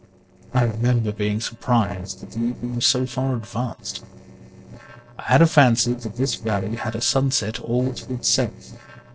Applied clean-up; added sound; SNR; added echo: neural separator model SepFormer DNS4.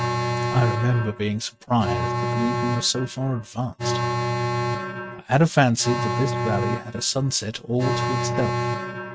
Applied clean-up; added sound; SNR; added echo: neural mask model RNNoise.